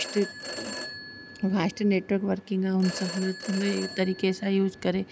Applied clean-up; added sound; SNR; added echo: none; Telephone; 13 dB; none.